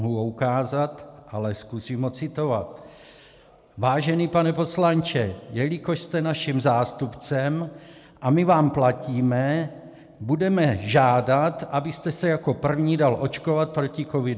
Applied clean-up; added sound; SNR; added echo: none; none; none; none.